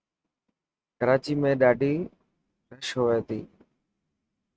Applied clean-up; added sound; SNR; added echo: neural mask model RNNoise.